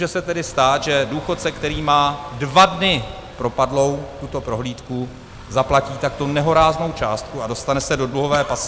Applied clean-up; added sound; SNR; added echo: none; Motorcycle / Accelerating, revving, vroom; 16 dB; none.